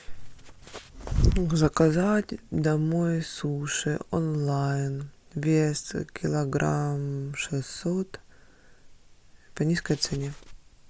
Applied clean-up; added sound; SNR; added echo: none; none; none; none.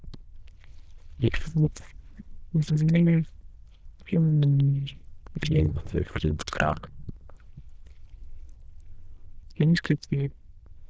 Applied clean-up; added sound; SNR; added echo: neural diffusion model UNIVERSE++.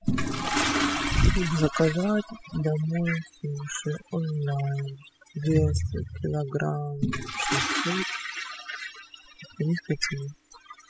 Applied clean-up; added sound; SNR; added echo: classical method spectral subtraction.